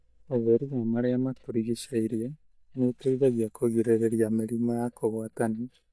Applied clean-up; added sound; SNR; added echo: neural mask model DeepFilterNet 3.